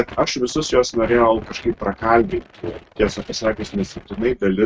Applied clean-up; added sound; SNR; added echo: neural mask model RNNoise.